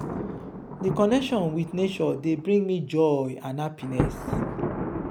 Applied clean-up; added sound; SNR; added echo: none; Thunder; 6 dB; none.